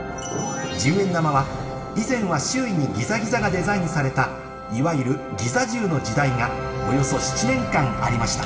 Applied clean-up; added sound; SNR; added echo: none; Thunder; 16 dB; reverberation time 2.3 s.